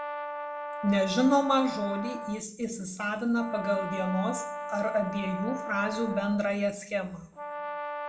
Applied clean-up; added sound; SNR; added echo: none; Brass instrument; 8 dB; reverberation time 0.5 s.